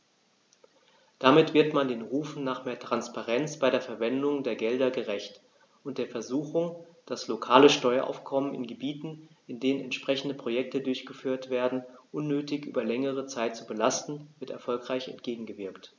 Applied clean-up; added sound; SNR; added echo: none; none; none; none.